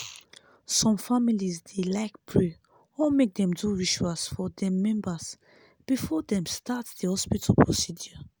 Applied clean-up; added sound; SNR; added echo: none; none; none; none.